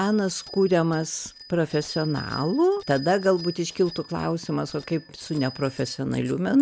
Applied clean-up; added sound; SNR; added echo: none; Bicycle bell; 19 dB; none.